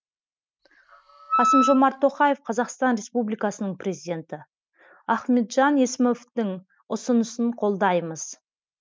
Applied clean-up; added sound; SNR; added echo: neural mask model RNNoise.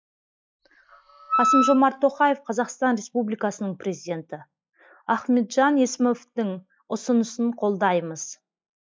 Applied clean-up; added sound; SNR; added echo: classical method log-MMSE.